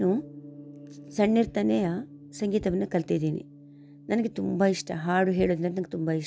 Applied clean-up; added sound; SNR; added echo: none; Gong; 20 dB; none.